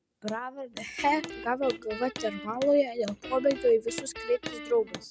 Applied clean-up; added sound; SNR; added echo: none; Guitar + Hammer; 12 dB; none.